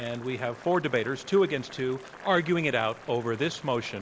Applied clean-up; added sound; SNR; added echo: none; Boiling; 19 dB; none.